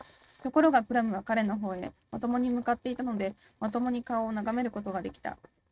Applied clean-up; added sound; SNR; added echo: neural mask model RNNoise.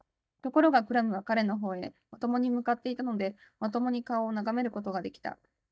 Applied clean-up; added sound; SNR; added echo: neural mask model DeepFilterNet 3.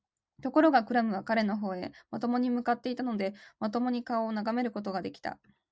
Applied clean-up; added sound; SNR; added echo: none; none; none; none.